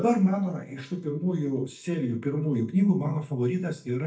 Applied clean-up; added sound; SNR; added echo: neural mask model DeepFilterNet 3.